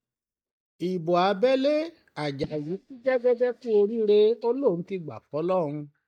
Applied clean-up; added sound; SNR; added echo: neural mask model DeepFilterNet 3.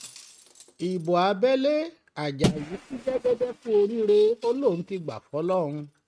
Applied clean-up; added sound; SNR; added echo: neural mask model RNNoise.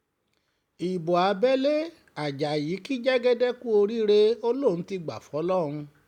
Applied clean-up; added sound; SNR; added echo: none; none; none; none.